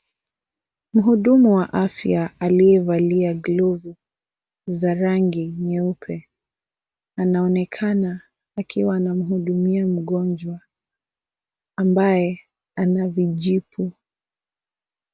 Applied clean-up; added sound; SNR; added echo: none; none; none; none.